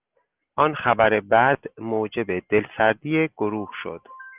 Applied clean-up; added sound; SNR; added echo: none; none; none; none.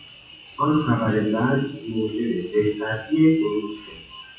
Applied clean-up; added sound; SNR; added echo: classical method WPE with log-MMSE.